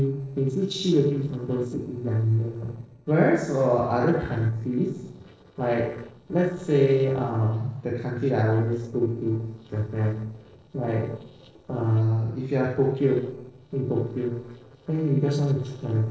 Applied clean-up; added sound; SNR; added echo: neural separator model SepFormer DNS4.